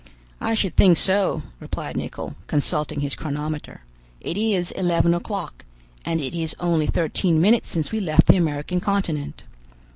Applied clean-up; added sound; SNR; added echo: none; none; none; none.